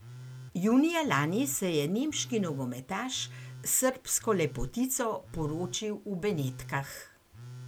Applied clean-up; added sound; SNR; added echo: none; Telephone; 16 dB; none.